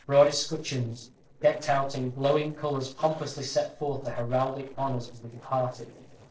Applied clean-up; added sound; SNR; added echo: neural separator model SepFormer DNS4.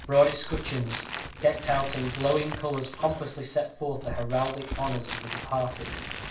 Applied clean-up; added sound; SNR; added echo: none; Crumpling, crinkling; 9 dB; reverberation time 0.4 s.